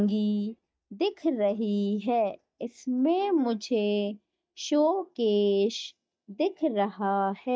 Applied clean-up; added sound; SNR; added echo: neural mask model DeepFilterNet 3.